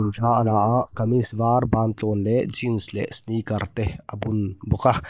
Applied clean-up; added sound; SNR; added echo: neural mask model Resemble Enhance denoiser.